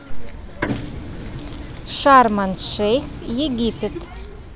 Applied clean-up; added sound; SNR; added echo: none; Printer; 11 dB; none.